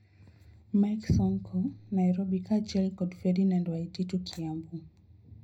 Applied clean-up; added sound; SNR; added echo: none; none; none; reverberation time 0.4 s.